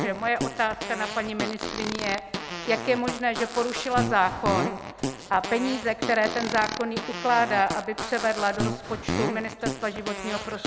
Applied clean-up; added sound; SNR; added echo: none; Fart; 5 dB; none.